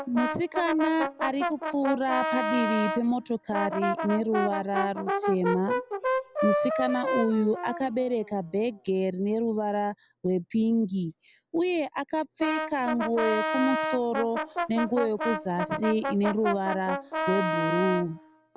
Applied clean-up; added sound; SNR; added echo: none; Brass instrument; 3 dB; none.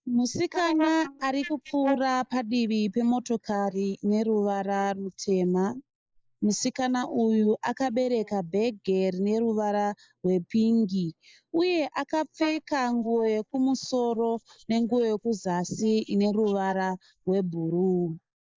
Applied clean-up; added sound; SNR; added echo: neural mask model Resemble Enhance denoiser.